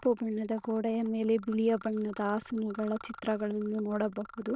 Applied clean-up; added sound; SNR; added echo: neural diffusion model UNIVERSE++.